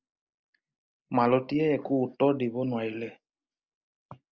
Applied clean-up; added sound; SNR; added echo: none; none; none; none.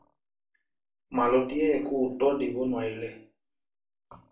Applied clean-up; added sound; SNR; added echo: none; none; none; reverberation time 0.4 s.